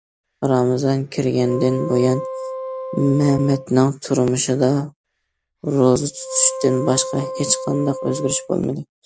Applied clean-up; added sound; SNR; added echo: none; Wind instrument, woodwind instrument; 11 dB; none.